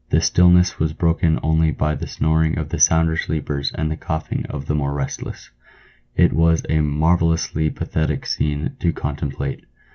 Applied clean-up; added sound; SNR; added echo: none; none; none; none.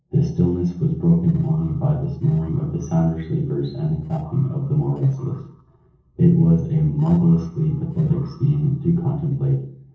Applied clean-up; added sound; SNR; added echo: neural separator model SepFormer DNS4.